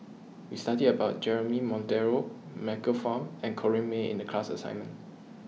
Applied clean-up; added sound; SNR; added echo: none; none; none; none.